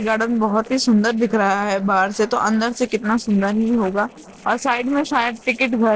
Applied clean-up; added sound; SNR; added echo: neural separator model SepFormer DNS4.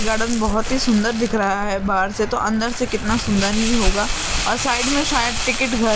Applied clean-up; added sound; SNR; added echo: none; Crumpling, crinkling; 3 dB; none.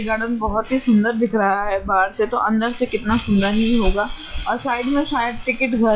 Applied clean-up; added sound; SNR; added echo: classical method log-MMSE.